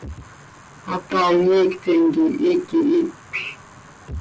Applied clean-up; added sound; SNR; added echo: none; Percussion; 16 dB; none.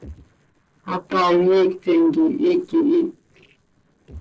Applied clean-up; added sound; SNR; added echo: neural separator model SepFormer DNS4.